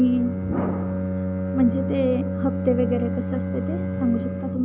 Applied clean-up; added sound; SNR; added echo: none; Bowed string instrument; 2 dB; none.